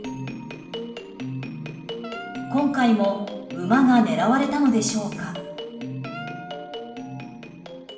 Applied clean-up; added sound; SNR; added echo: none; Wind instrument, woodwind instrument; 17 dB; reverberation time 0.9 s.